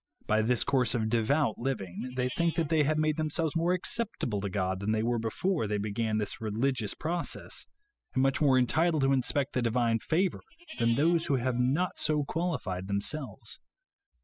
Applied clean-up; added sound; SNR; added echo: classical method spectral subtraction.